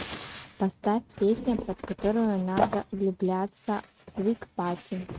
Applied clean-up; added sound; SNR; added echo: neural mask model RNNoise.